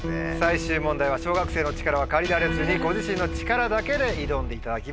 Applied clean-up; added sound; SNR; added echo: none; Electric guitar; 9 dB; none.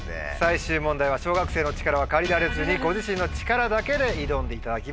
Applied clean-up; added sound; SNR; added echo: none; none; none; none.